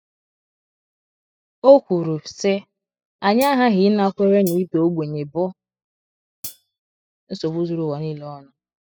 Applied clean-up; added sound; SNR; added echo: classical method spectral subtraction.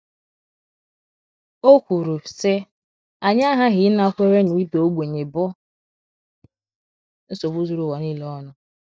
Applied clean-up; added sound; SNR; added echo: neural mask model DeepFilterNet 3.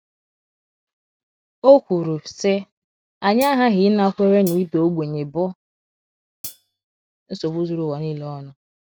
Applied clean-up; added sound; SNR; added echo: none; Hi-hat; 15 dB; none.